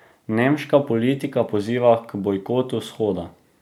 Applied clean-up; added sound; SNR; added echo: none; none; none; none.